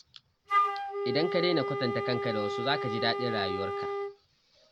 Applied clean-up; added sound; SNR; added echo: none; Wind instrument, woodwind instrument; 0 dB; none.